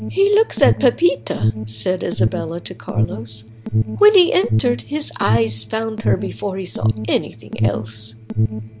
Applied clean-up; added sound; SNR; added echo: none; Alarm; 2 dB; none.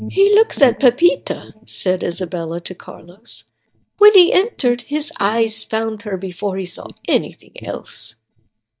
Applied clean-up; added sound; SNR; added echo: neural mask model DeepFilterNet 3.